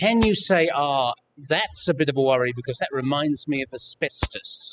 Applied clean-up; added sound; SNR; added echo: classical method spectral subtraction.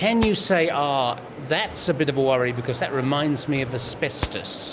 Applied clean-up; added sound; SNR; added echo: none; Rattle (instrument); 9 dB; none.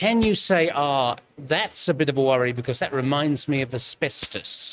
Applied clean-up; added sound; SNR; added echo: neural mask model RNNoise.